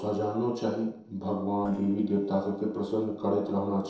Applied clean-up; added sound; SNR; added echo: neural separator model SepFormer DNS4.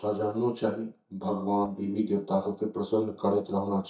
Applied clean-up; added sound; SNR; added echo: neural mask model DeepFilterNet 3.